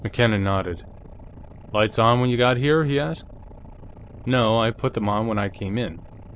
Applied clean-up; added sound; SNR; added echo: none; Boat, Water vehicle; 17 dB; none.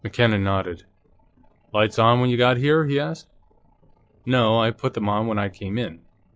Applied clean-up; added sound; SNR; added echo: classical method log-MMSE.